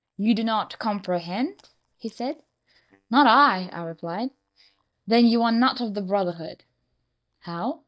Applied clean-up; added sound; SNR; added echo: neural mask model DeepFilterNet 3.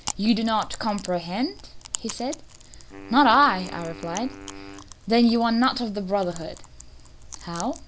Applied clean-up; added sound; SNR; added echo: none; Wind instrument, woodwind instrument + Chewing, mastication; 16 dB; none.